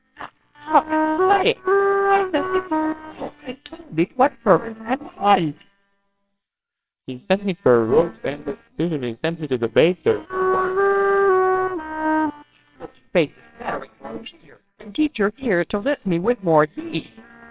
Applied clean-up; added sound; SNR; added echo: neural separator model SepFormer WHAMR!.